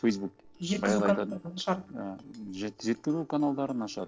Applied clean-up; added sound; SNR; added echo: neural separator model SepFormer DNS4.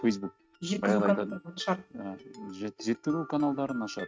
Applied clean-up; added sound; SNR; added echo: neural mask model RNNoise.